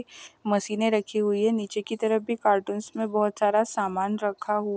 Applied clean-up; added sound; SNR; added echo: none; none; none; none.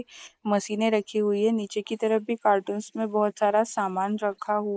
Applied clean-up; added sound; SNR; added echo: neural mask model Resemble Enhance denoiser.